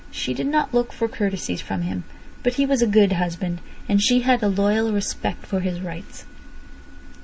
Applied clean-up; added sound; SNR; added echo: none; none; none; none.